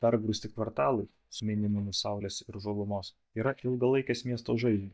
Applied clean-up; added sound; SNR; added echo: neural mask model DeepFilterNet 3.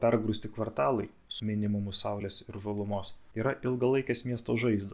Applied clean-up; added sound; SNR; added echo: none; none; none; none.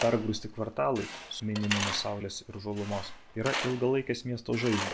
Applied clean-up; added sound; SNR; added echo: none; Tools; 7 dB; none.